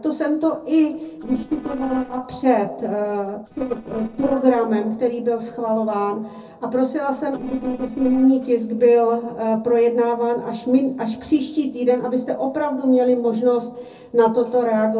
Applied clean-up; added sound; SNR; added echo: neural separator model SepFormer DNS4.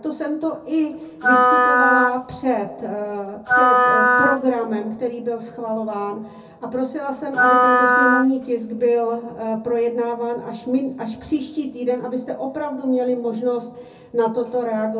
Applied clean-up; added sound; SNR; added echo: none; Wind instrument, woodwind instrument; -5 dB; reverberation time 0.3 s.